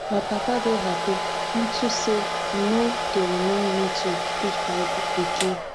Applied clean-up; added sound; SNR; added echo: none; Domestic sounds, home sounds; 0 dB; none.